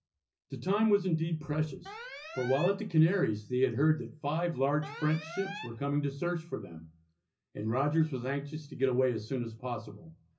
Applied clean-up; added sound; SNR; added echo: none; Alarm; 14 dB; reverberation time 0.4 s.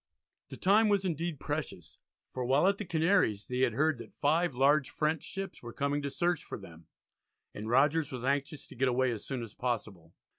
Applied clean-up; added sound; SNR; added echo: none; none; none; none.